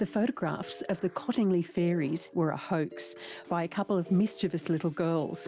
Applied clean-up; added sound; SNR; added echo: none; none; none; none.